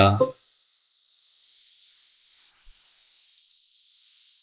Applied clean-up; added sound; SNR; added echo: neural mask model Resemble Enhance denoiser.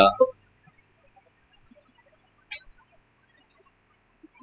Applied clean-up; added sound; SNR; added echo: classical method spectral subtraction.